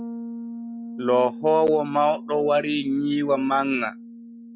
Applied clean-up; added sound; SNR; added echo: none; Bass guitar; 13 dB; none.